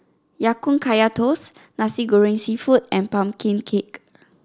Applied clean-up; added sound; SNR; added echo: none; none; none; none.